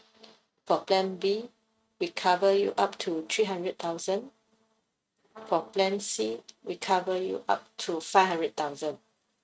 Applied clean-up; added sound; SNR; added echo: neural mask model RNNoise.